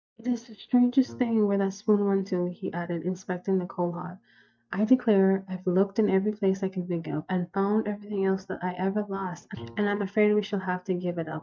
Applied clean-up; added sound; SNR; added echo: neural mask model DeepFilterNet 3.